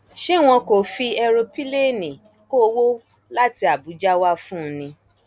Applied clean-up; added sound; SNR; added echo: none; none; none; none.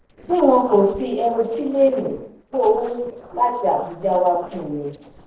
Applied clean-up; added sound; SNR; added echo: neural separator model SepFormer DNS4.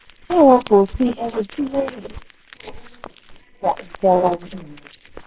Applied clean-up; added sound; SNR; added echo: neural separator model SepFormer WHAMR!.